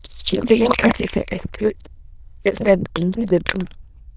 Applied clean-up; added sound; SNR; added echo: neural diffusion model UNIVERSE++.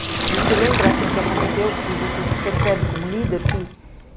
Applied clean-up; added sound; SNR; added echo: none; Sink (filling or washing); -3 dB; none.